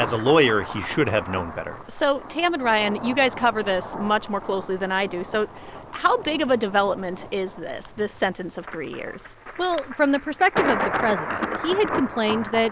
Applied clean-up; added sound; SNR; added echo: none; Thunder; 9 dB; none.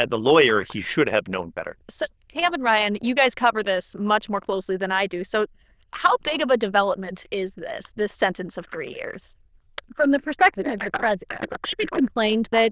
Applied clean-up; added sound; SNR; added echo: neural diffusion model UNIVERSE++.